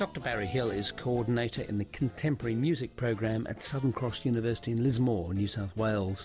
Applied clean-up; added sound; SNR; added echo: none; none; none; none.